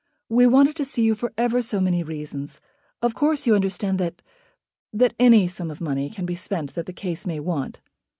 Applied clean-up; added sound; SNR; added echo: none; none; none; none.